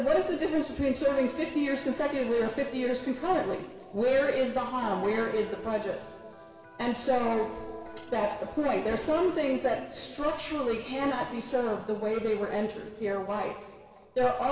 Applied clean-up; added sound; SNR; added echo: none; Electric guitar; 17 dB; reverberation time 2.2 s.